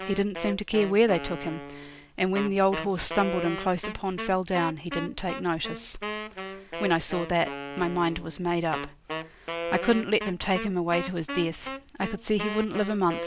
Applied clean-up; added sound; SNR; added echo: none; Wind instrument, woodwind instrument; 9 dB; none.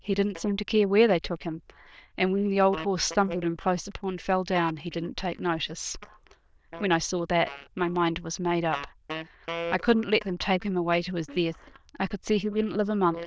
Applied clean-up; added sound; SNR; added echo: neural diffusion model UNIVERSE++.